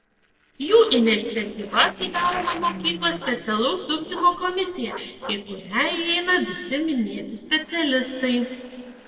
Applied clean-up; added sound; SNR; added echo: neural separator model SepFormer DNS4.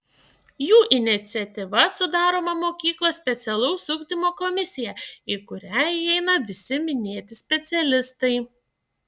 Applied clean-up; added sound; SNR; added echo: none; none; none; none.